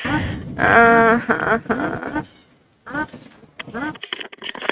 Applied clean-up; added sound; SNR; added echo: neural mask model RNNoise.